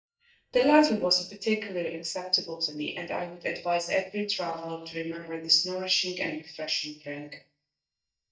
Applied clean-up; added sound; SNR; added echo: neural mask model DeepFilterNet 3.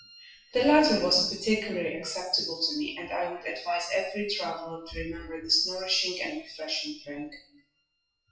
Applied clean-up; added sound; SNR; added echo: classical method WPE with log-MMSE.